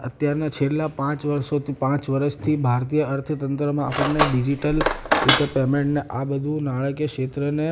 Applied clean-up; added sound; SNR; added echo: none; Cutlery, silverware; 0 dB; none.